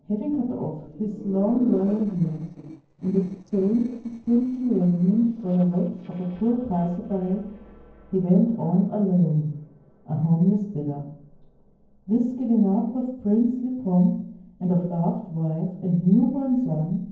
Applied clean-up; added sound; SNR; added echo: neural separator model SepFormer DNS4.